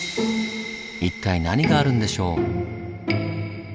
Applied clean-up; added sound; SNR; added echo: none; none; none; none.